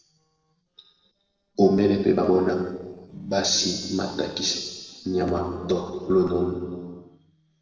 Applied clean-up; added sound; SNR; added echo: neural separator model SepFormer DNS4.